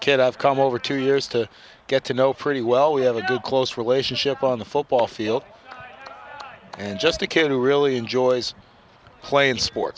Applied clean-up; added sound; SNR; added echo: none; none; none; none.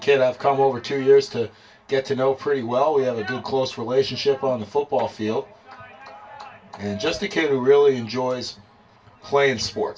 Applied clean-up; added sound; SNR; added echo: none; none; none; reverberation time 0.2 s.